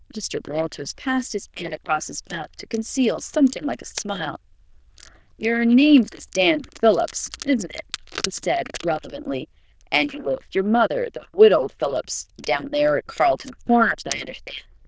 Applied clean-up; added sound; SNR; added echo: neural diffusion model UNIVERSE++.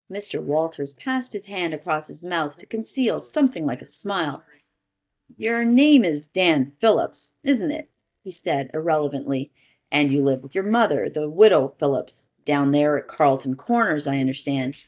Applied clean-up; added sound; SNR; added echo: neural mask model DeepFilterNet 3.